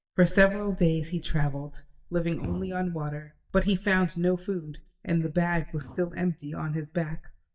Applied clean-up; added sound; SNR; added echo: neural mask model DeepFilterNet 3.